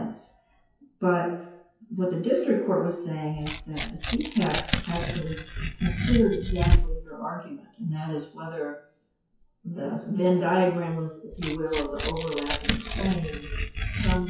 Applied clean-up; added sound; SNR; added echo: classical method WPE with log-MMSE.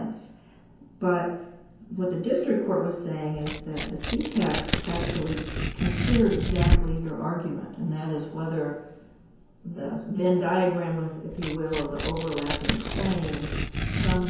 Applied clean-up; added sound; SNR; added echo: none; Tearing; 2 dB; reverberation time 0.9 s.